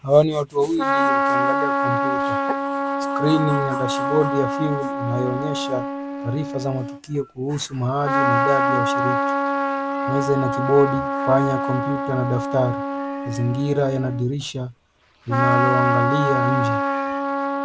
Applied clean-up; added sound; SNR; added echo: none; Trumpet; 0 dB; none.